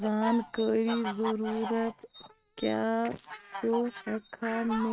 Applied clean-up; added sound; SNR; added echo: neural mask model RNNoise.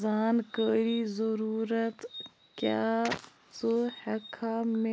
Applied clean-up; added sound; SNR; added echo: none; none; none; none.